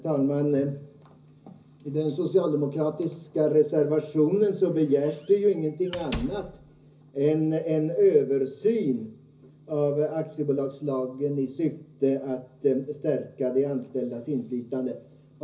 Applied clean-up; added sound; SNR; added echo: none; Squeak / Slam; 15 dB; reverberation time 0.5 s.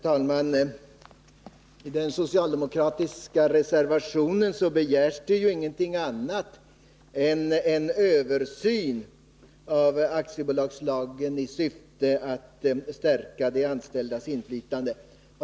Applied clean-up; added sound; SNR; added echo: none; none; none; none.